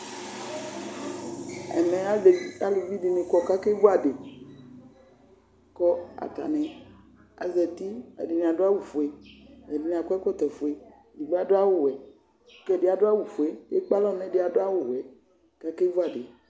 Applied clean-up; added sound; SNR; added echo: none; none; none; none.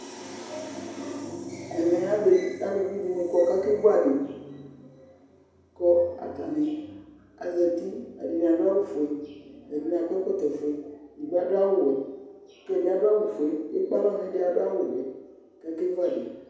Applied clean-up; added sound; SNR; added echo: none; none; none; reverberation time 0.9 s.